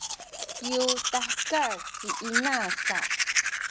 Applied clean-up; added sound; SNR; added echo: none; Domestic sounds, home sounds; -3 dB; none.